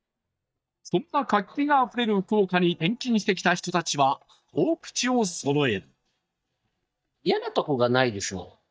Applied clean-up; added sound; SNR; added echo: neural mask model DeepFilterNet 3.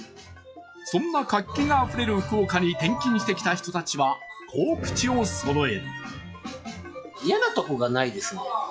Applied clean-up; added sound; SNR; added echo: classical method log-MMSE.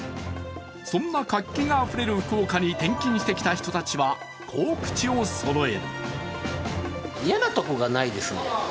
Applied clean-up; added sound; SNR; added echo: none; none; none; none.